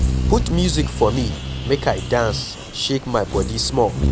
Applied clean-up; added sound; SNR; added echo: none; Bird vocalization, bird call, bird song; 2 dB; none.